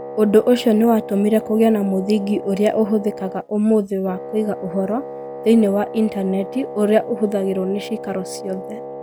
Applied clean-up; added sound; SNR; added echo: none; Wind instrument, woodwind instrument; 12 dB; none.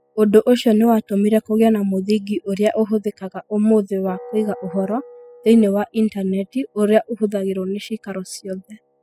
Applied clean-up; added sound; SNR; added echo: classical method spectral subtraction.